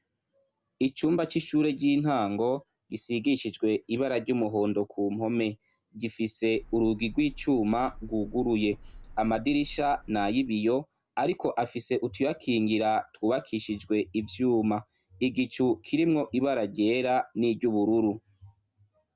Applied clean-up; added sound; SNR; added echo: none; Car; 17 dB; none.